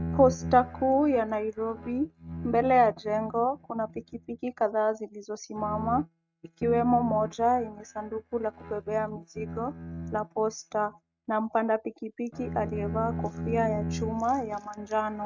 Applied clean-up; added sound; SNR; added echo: neural mask model RNNoise.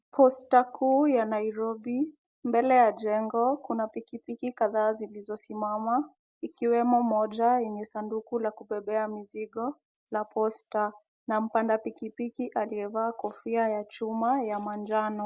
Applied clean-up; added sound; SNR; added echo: none; none; none; none.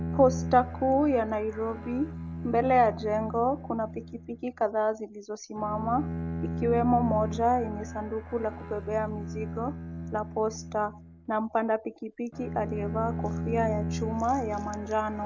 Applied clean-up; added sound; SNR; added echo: none; Bowed string instrument; 7 dB; none.